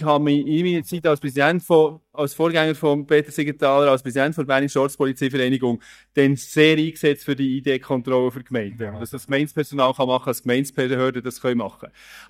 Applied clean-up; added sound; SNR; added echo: neural mask model DeepFilterNet 3.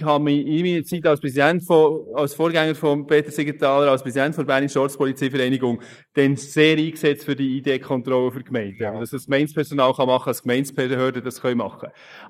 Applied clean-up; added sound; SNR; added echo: neural mask model Resemble Enhance denoiser.